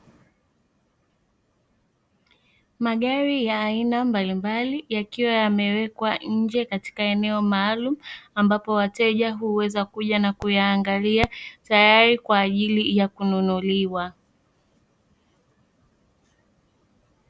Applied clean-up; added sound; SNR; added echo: none; none; none; none.